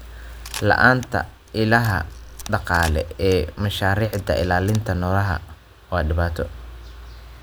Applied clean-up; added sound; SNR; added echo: none; Camera; 18 dB; none.